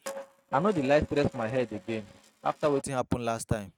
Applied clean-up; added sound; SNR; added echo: neural mask model RNNoise.